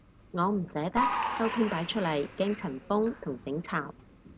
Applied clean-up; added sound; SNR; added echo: none; Applause / Crowd; 6 dB; none.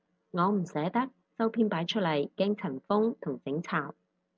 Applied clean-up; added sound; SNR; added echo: none; none; none; none.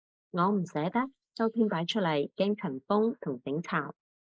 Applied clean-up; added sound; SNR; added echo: neural mask model Resemble Enhance denoiser.